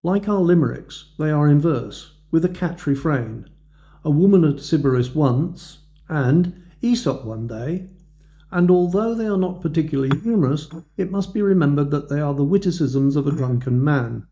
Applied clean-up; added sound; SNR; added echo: neural mask model DeepFilterNet 3.